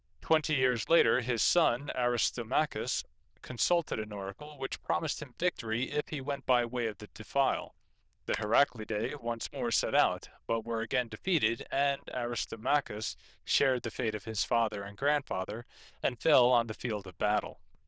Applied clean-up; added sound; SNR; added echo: neural diffusion model UNIVERSE++.